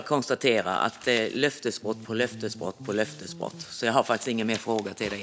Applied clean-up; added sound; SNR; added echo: none; Bass guitar; 15 dB; none.